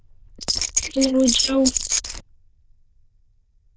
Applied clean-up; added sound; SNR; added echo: neural diffusion model UNIVERSE++.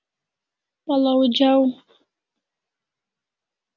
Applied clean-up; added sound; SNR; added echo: none; none; none; none.